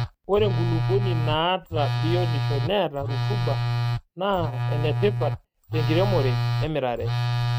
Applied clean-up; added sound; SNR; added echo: neural mask model RNNoise.